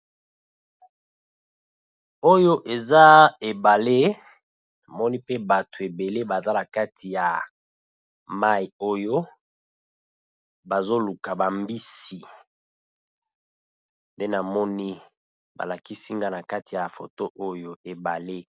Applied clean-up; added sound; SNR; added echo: none; none; none; none.